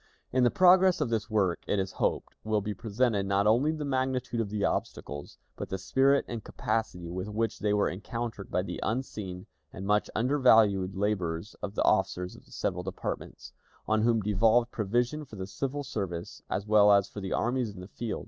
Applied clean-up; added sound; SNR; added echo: none; none; none; none.